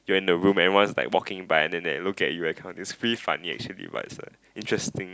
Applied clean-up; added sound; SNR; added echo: none; none; none; none.